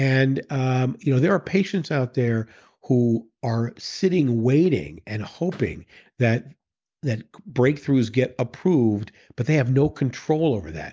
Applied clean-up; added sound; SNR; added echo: none; none; none; none.